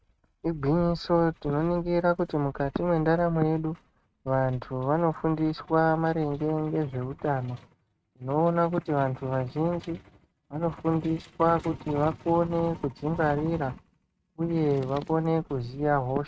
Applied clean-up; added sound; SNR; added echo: neural mask model RNNoise.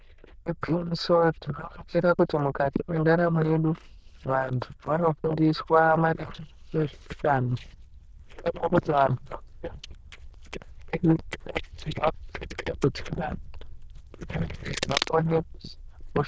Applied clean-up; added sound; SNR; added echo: neural diffusion model UNIVERSE++.